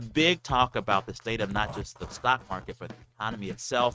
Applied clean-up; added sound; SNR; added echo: neural mask model RNNoise.